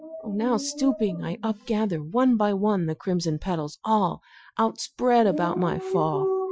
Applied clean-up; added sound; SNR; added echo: classical method Wiener filter.